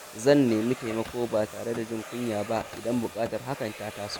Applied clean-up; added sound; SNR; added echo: none; Domestic sounds, home sounds; 14 dB; none.